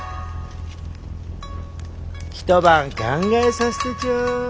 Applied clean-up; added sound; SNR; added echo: none; none; none; none.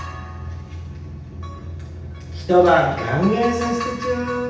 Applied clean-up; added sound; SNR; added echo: none; none; none; reverberation time 0.9 s.